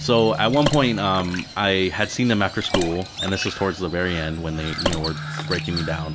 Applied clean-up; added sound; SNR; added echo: none; Crow + Water / Splash, splatter; 7 dB; none.